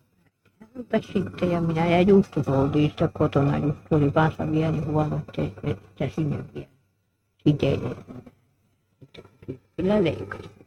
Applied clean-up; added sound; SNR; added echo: neural mask model RNNoise.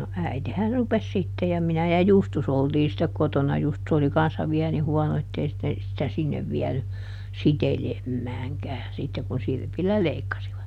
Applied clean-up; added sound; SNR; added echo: none; none; none; none.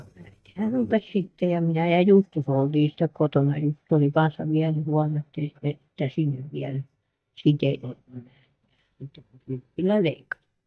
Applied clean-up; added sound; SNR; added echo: neural mask model DeepFilterNet 3.